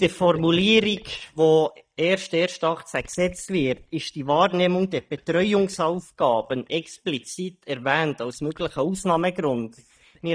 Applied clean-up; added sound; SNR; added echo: neural mask model DeepFilterNet 3.